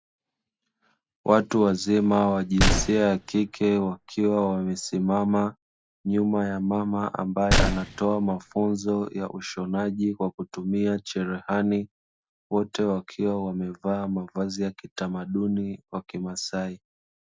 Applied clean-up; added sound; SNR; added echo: none; Gunshot, gunfire; 2 dB; none.